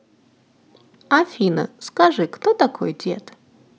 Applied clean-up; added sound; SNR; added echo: none; none; none; none.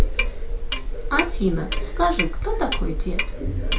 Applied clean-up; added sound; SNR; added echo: none; Clock; -5 dB; reverberation time 0.3 s.